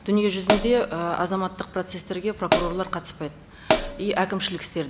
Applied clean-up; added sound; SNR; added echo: none; Hi-hat; -3 dB; none.